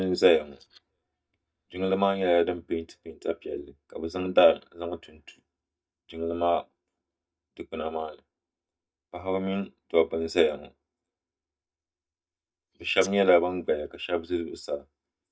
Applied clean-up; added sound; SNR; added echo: neural mask model DeepFilterNet 3.